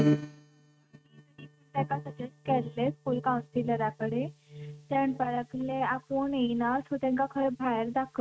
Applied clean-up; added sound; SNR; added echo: neural mask model RNNoise.